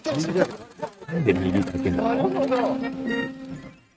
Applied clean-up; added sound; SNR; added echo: neural mask model RNNoise.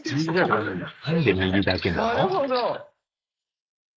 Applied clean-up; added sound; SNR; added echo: neural mask model Resemble Enhance denoiser.